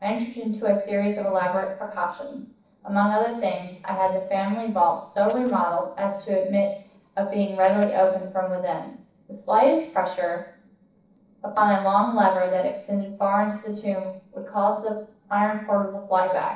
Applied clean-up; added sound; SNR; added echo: neural separator model SepFormer DNS4.